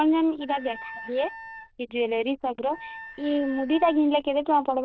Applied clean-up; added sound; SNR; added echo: neural diffusion model UNIVERSE++.